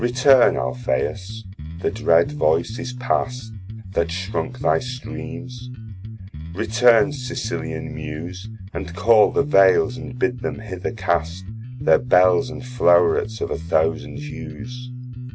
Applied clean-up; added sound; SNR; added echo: none; Bass guitar; 10 dB; none.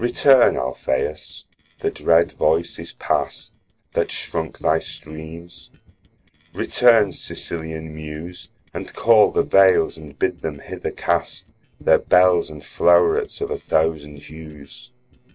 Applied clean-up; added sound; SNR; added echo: neural separator model SepFormer DNS4.